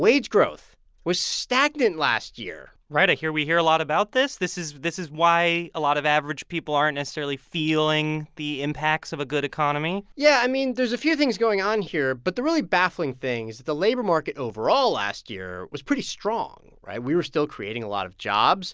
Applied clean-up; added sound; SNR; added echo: none; none; none; none.